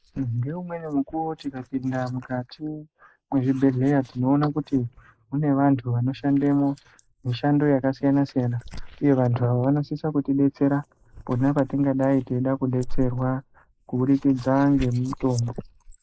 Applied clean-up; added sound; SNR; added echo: neural mask model Resemble Enhance denoiser.